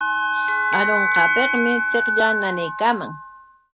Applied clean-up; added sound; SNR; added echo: none; Bell; -3 dB; none.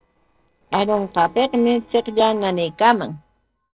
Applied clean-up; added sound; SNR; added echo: neural separator model SepFormer DNS4.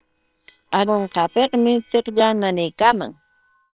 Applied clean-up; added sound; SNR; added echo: neural separator model SepFormer WHAM!.